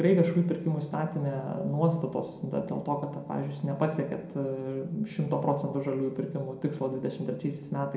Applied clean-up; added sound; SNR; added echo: none; none; none; reverberation time 0.4 s.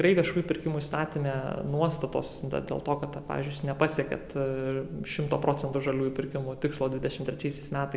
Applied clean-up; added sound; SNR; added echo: none; none; none; none.